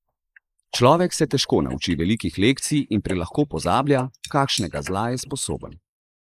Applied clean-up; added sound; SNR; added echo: neural mask model Resemble Enhance denoiser.